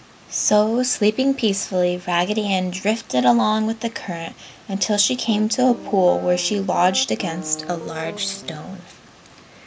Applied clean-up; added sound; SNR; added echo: none; Piano; 14 dB; none.